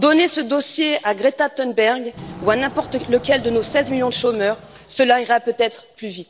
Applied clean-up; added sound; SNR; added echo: none; Wild animals; 19 dB; none.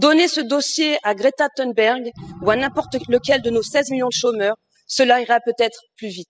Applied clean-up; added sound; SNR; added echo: classical method spectral subtraction.